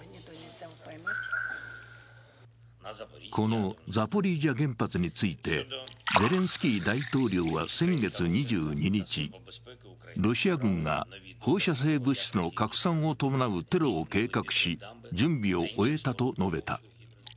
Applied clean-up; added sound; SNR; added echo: none; Liquid; 14 dB; none.